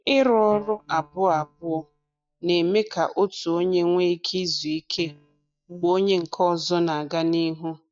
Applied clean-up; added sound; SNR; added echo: neural mask model DeepFilterNet 3.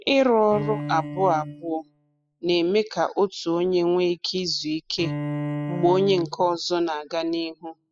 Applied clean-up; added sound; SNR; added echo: classical method spectral subtraction.